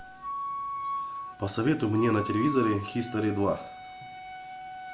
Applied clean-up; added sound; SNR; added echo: none; Wind instrument, woodwind instrument; 7 dB; none.